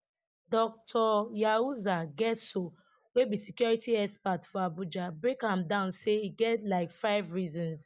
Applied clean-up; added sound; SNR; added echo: neural mask model Resemble Enhance denoiser.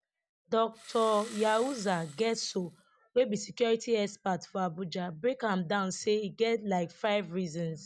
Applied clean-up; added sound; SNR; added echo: none; Engine starting; 18 dB; none.